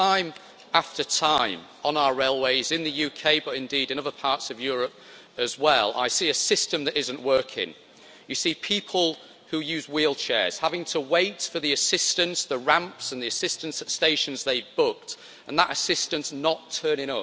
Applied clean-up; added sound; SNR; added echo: none; none; none; none.